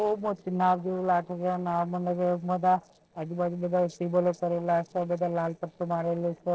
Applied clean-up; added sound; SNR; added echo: neural separator model SepFormer DNS4.